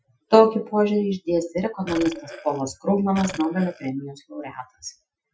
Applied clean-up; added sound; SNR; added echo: classical method Wiener filter.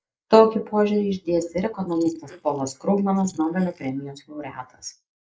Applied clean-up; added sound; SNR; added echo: neural mask model Resemble Enhance denoiser.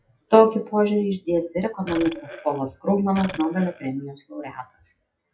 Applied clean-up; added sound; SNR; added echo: classical method log-MMSE.